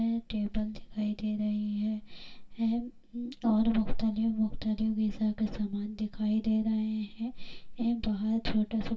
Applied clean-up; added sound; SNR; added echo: none; none; none; reverberation time 0.2 s.